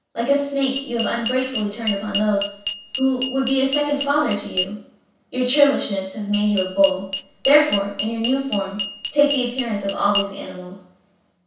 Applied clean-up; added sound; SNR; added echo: none; Glass; 3 dB; reverberation time 0.7 s.